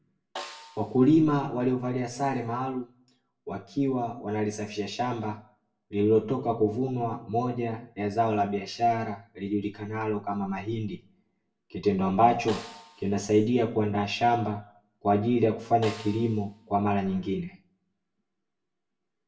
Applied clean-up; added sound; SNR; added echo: none; Snare drum; 19 dB; reverberation time 0.2 s.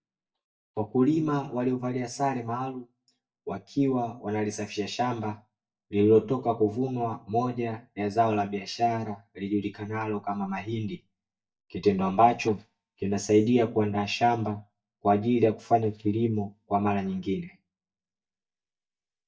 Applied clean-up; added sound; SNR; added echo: neural mask model DeepFilterNet 3.